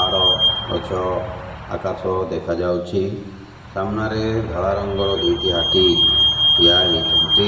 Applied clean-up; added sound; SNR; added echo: none; Squeak / Vehicle; -1 dB; reverberation time 1.1 s.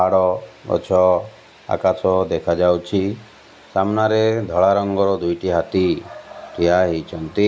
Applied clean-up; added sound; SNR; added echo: none; none; none; none.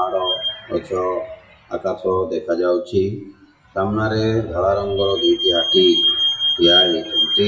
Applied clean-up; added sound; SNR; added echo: classical method WPE with log-MMSE.